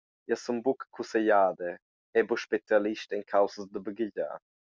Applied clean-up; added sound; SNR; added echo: none; none; none; none.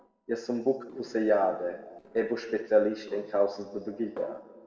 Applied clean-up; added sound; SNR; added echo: neural separator model SepFormer DNS4.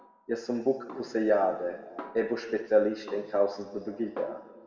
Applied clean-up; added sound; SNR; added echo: none; Snare drum; 20 dB; reverberation time 1.7 s.